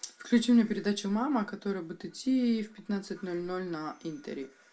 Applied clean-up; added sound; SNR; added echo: none; none; none; reverberation time 0.2 s.